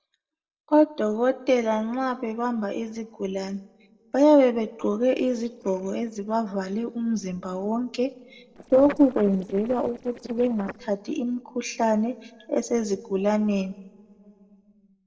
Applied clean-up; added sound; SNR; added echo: neural separator model SepFormer DNS4.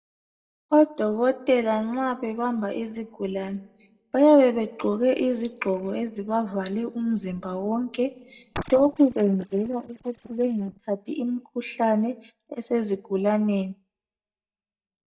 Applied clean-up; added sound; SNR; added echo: neural mask model DeepFilterNet 3.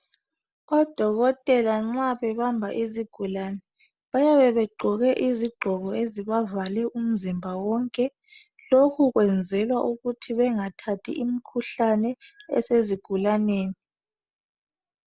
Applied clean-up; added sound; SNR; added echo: none; none; none; none.